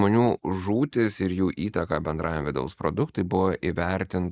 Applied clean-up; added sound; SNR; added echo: neural mask model Resemble Enhance denoiser.